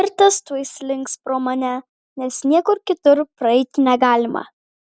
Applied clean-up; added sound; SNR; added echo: none; none; none; none.